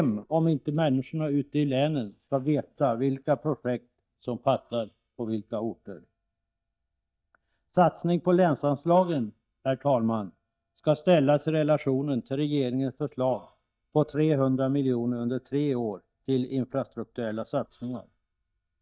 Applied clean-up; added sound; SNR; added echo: neural mask model DeepFilterNet 3.